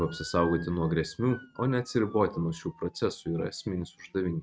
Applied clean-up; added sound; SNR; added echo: neural mask model RNNoise.